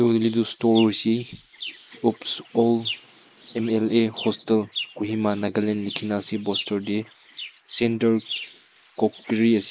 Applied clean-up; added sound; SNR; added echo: neural mask model Resemble Enhance denoiser.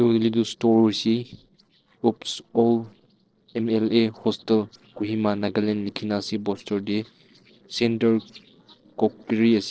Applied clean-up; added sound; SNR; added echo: neural separator model SepFormer DNS4.